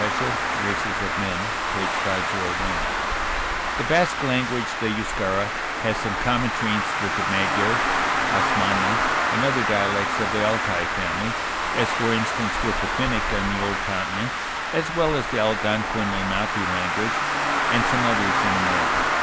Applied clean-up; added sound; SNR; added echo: none; Traffic noise, roadway noise; -3 dB; none.